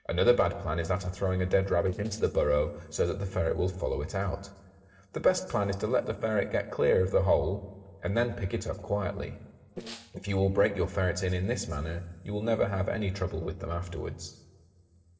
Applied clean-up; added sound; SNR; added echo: neural separator model SepFormer DNS4.